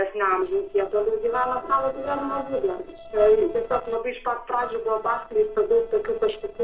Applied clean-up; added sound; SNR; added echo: neural separator model SepFormer DNS4.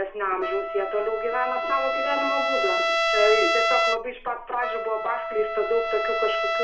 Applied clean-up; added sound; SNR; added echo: none; Trumpet; -1 dB; reverberation time 0.4 s.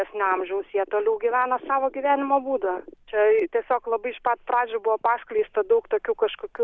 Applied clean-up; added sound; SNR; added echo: none; none; none; none.